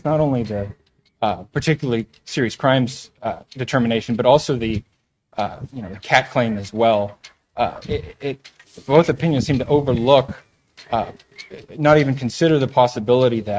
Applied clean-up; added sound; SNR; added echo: neural mask model RNNoise.